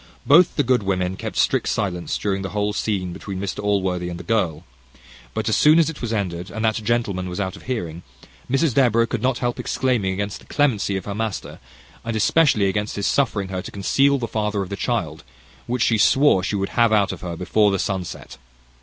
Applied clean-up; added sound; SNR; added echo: none; none; none; none.